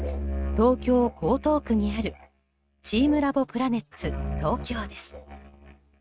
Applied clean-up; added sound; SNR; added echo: neural mask model RNNoise.